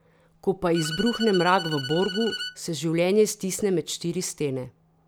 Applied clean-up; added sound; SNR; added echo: none; Bowed string instrument; 10 dB; none.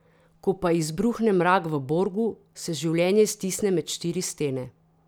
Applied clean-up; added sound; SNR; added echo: none; none; none; none.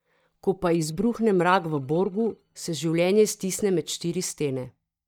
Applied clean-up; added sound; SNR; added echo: neural mask model DeepFilterNet 3.